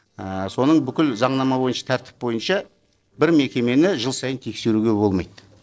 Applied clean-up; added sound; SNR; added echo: neural separator model SepFormer DNS4.